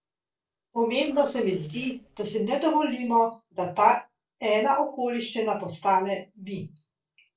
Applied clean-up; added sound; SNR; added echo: neural separator model SepFormer DNS4.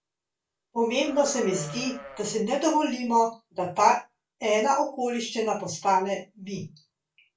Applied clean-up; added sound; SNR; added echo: none; Livestock, farm animals, working animals; 15 dB; reverberation time 0.2 s.